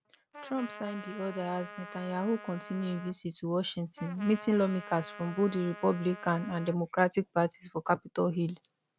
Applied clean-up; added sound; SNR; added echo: none; Trumpet; 15 dB; none.